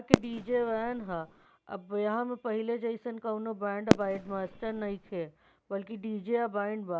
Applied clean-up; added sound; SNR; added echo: none; Fireworks; -2 dB; none.